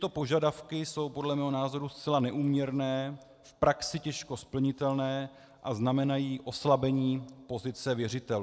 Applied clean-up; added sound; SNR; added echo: none; none; none; none.